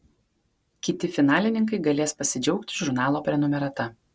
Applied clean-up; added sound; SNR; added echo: none; none; none; none.